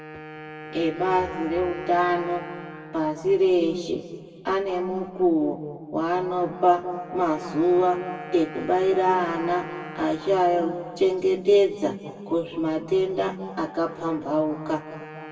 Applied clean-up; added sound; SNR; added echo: none; Wind instrument, woodwind instrument; 17 dB; reverberation time 1.7 s.